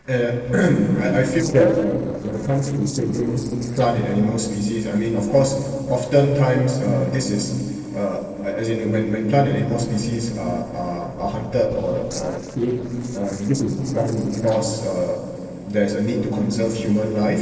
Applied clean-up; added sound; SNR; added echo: neural separator model SepFormer DNS4.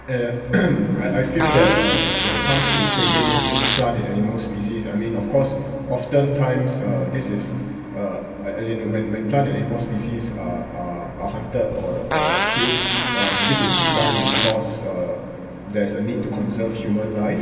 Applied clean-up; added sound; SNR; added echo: none; Fart; -1 dB; reverberation time 2.6 s.